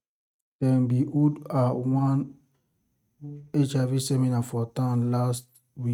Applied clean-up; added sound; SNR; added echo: neural mask model RNNoise.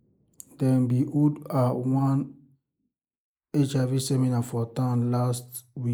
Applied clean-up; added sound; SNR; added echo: neural mask model Resemble Enhance denoiser.